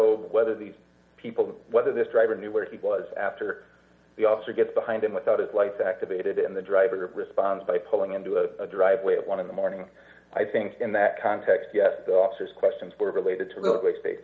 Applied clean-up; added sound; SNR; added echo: none; none; none; none.